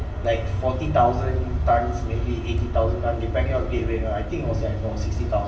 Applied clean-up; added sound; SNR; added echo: none; Car; 20 dB; reverberation time 0.3 s.